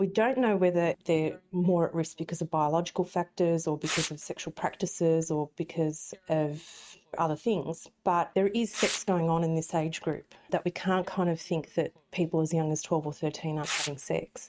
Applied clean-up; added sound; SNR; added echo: neural mask model RNNoise.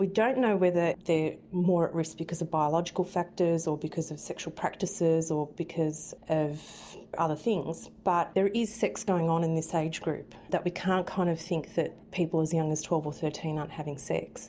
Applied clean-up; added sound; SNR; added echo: none; none; none; none.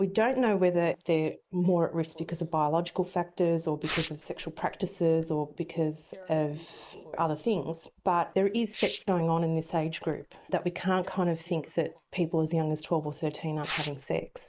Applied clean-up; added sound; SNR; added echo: neural mask model Resemble Enhance denoiser.